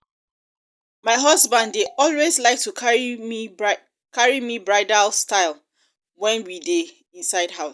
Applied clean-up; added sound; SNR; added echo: neural mask model DeepFilterNet 3.